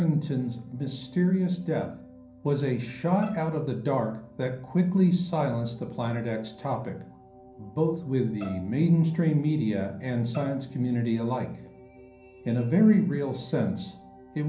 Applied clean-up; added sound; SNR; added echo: none; Bowed string instrument; 19 dB; reverberation time 0.6 s.